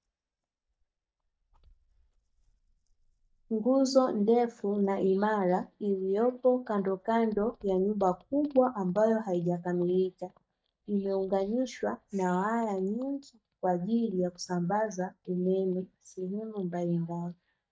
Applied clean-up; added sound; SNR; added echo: neural mask model DeepFilterNet 3.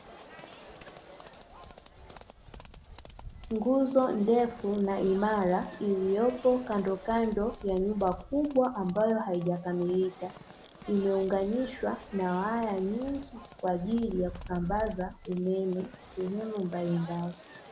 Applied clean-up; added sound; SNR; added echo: none; Wind + Livestock, farm animals, working animals; 17 dB; none.